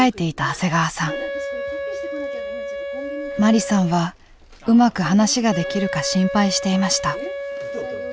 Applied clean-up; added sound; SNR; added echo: none; Wind instrument, woodwind instrument; 9 dB; none.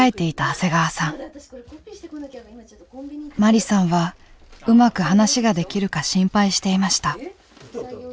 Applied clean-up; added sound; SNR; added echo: none; none; none; none.